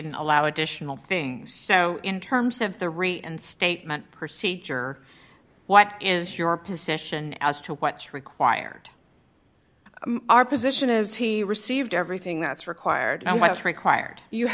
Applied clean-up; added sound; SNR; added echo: none; none; none; none.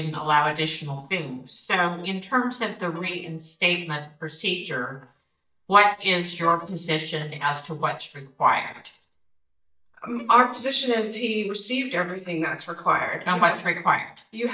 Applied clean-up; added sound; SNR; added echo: neural mask model DeepFilterNet 3.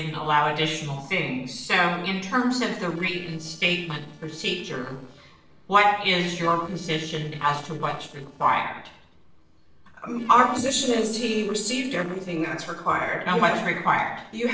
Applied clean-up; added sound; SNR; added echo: neural separator model SepFormer DNS4.